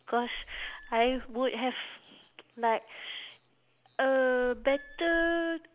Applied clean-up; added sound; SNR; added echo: none; Squeak / Screech; 16 dB; none.